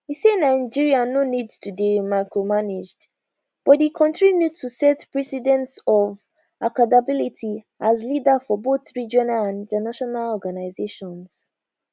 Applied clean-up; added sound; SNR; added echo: none; none; none; none.